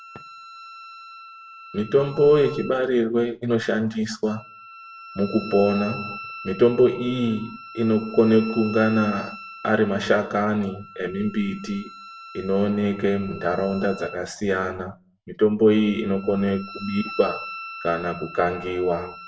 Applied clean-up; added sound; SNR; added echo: none; Wind instrument, woodwind instrument; 16 dB; reverberation time 0.2 s.